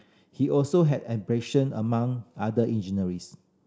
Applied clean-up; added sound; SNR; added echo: none; none; none; none.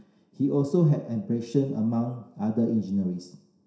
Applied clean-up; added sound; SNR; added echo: none; none; none; reverberation time 0.7 s.